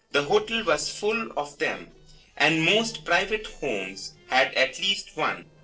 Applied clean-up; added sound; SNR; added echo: neural separator model SepFormer DNS4.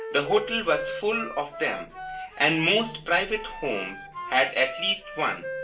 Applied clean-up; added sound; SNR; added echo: none; Wind instrument, woodwind instrument; 11 dB; reverberation time 0.2 s.